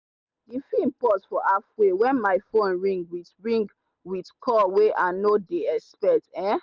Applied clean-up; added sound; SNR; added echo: none; none; none; none.